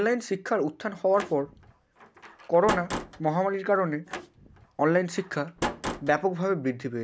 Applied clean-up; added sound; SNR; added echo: none; Slam; 10 dB; none.